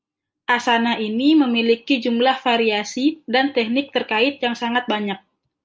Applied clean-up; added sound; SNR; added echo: none; none; none; none.